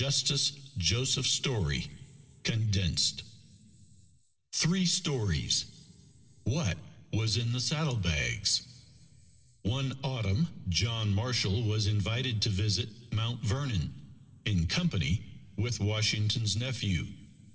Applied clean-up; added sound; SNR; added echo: none; none; none; reverberation time 2.6 s.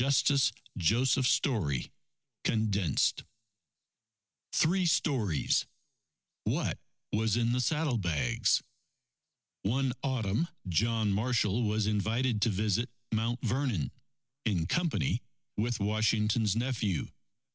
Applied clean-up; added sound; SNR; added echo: none; none; none; none.